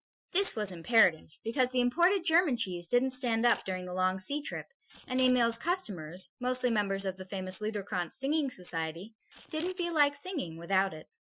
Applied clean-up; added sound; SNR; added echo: classical method Wiener filter.